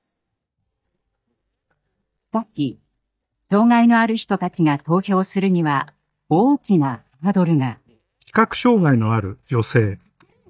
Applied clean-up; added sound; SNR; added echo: neural mask model DeepFilterNet 3.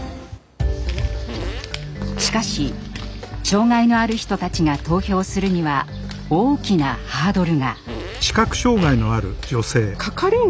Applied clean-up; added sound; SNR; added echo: none; Fart; 15 dB; none.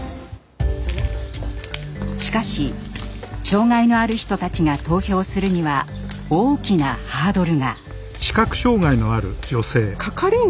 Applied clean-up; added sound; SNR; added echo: none; none; none; none.